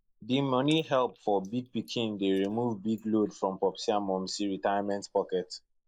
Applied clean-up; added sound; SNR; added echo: neural mask model Resemble Enhance denoiser.